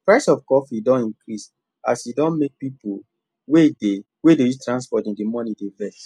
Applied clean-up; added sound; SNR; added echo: none; none; none; none.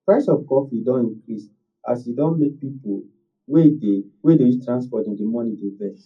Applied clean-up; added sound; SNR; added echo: none; none; none; reverberation time 0.4 s.